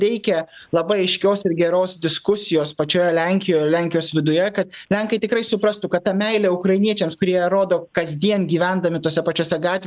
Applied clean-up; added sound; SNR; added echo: none; none; none; none.